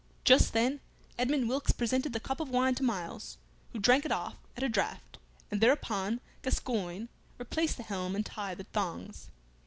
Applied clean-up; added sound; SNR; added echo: none; none; none; none.